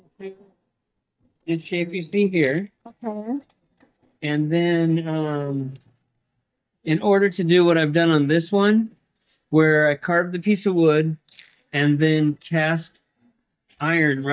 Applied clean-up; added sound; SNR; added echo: neural mask model DeepFilterNet 3.